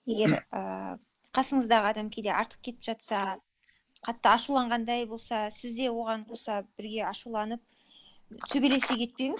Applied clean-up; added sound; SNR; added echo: neural mask model Resemble Enhance denoiser.